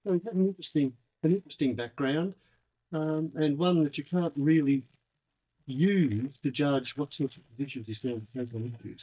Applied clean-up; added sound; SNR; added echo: neural mask model DeepFilterNet 3.